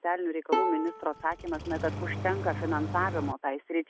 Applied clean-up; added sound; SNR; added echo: none; Engine starting + Bowed string instrument; 3 dB; none.